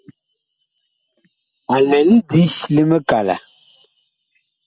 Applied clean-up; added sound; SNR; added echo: none; none; none; none.